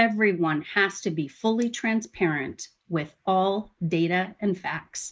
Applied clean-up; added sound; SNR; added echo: neural mask model Resemble Enhance denoiser.